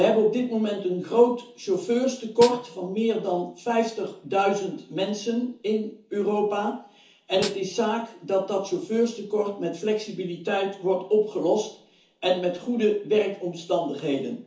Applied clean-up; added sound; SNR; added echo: none; Snare drum; 12 dB; reverberation time 0.9 s.